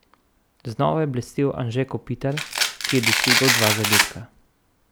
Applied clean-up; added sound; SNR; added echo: none; Domestic sounds, home sounds; -5 dB; none.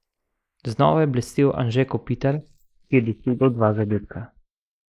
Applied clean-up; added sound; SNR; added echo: neural mask model Resemble Enhance denoiser.